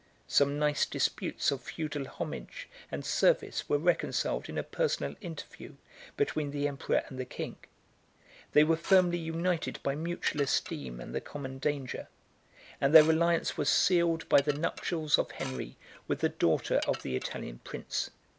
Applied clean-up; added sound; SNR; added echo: none; Dishes, pots, and pans / Glass; 17 dB; none.